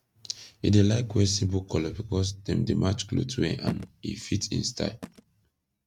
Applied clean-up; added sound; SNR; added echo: neural mask model RNNoise.